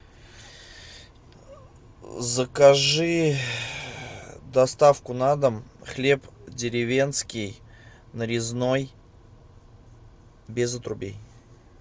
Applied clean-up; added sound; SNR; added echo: none; none; none; none.